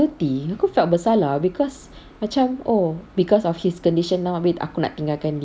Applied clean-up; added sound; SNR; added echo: none; none; none; none.